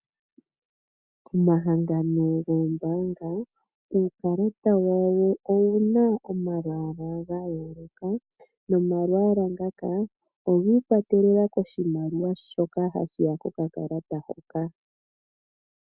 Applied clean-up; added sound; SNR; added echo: none; none; none; none.